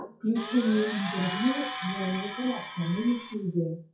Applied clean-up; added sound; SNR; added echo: classical method WPE with log-MMSE.